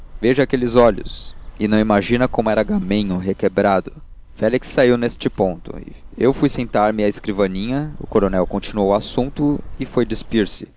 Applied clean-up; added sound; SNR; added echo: none; Bird; 14 dB; none.